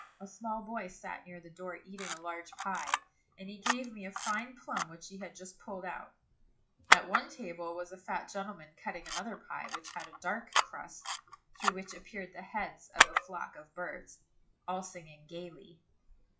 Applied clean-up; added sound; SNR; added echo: classical method WPE with log-MMSE.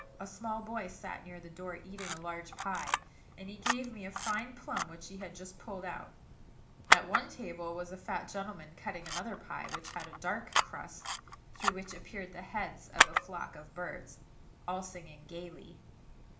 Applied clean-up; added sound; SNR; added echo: none; Camera; -4 dB; reverberation time 0.4 s.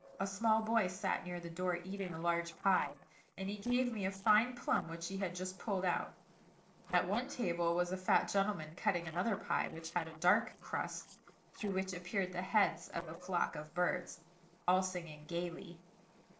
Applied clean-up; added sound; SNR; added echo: neural separator model SepFormer DNS4.